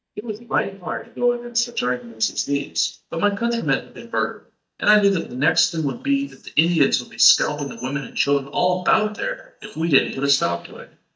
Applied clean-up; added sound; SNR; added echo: neural mask model DeepFilterNet 3.